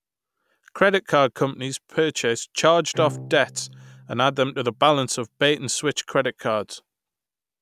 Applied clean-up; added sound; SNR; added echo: none; Bowed string instrument; 16 dB; none.